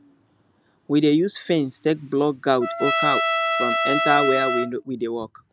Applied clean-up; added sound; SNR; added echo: none; Trumpet; 2 dB; none.